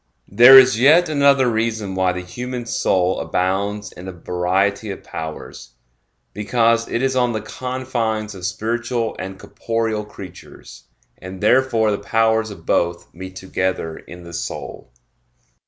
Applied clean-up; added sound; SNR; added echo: none; none; none; none.